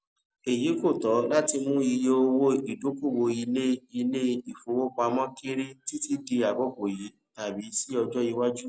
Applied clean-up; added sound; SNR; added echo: none; none; none; none.